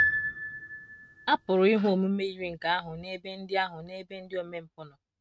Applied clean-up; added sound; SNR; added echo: neural mask model RNNoise.